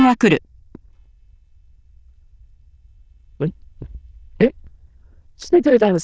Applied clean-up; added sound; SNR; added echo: neural diffusion model UNIVERSE++.